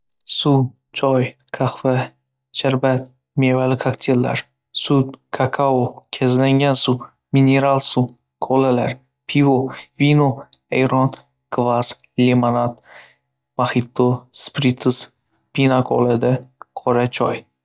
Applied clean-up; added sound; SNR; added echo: neural mask model DeepFilterNet 3.